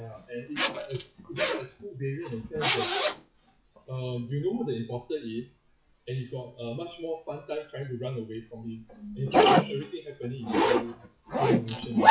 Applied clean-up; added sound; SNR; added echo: classical method WPE with log-MMSE.